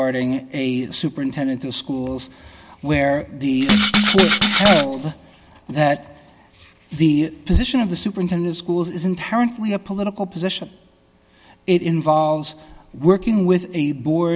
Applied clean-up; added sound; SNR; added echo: none; Rattle (instrument); -5 dB; none.